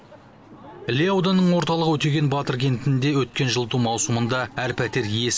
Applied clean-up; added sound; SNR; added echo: none; none; none; none.